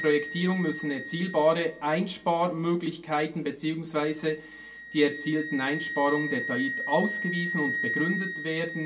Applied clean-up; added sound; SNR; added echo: none; Wind instrument, woodwind instrument; 8 dB; reverberation time 0.2 s.